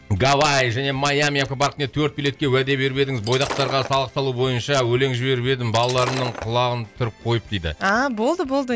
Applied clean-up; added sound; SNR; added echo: none; Shatter; 11 dB; none.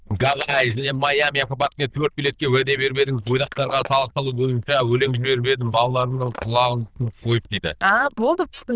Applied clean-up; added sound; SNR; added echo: neural diffusion model UNIVERSE++.